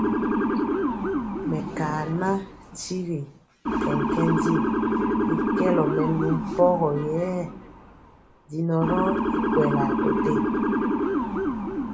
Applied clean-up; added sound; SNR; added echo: none; Motor vehicle (road) / Siren; -2 dB; none.